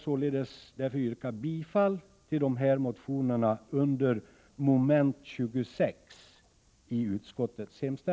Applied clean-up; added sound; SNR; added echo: none; none; none; none.